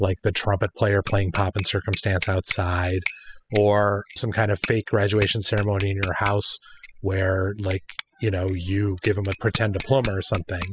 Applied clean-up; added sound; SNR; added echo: classical method spectral subtraction.